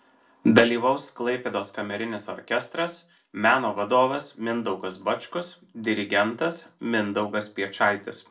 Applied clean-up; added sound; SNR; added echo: none; none; none; reverberation time 0.2 s.